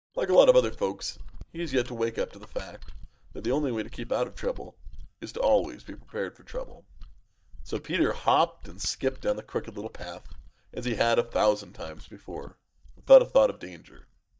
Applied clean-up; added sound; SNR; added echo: neural mask model DeepFilterNet 3.